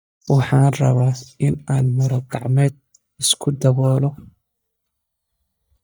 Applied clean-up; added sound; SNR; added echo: neural mask model DeepFilterNet 3.